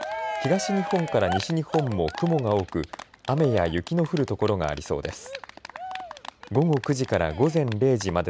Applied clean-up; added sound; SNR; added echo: none; Cheering; 11 dB; none.